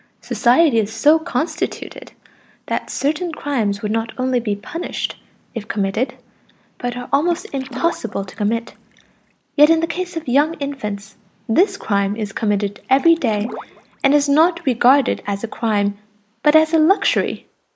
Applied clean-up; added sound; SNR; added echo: neural mask model Resemble Enhance denoiser.